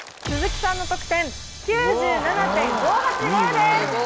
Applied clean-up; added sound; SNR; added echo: none; none; none; none.